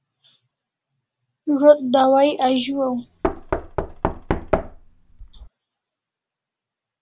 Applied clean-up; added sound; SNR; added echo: none; Knock; 4 dB; none.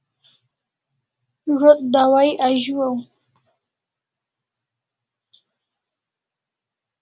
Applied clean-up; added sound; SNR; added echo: none; none; none; none.